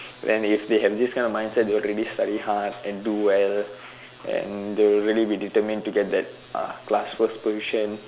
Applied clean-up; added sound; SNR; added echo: none; none; none; none.